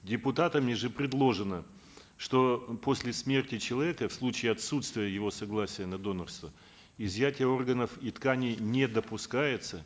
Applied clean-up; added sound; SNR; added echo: none; none; none; none.